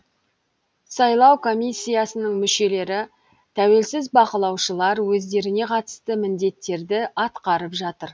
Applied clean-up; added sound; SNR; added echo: none; none; none; none.